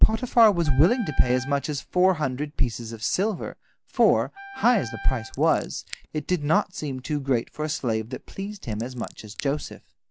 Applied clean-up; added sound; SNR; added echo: none; Wind instrument, woodwind instrument + Scissors; 19 dB; none.